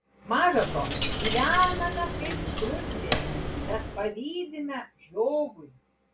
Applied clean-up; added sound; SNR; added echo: none; Coin (dropping); 1 dB; none.